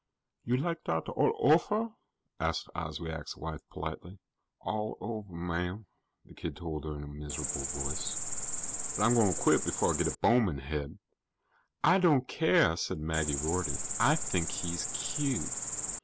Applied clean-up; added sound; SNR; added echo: none; Cricket; 2 dB; none.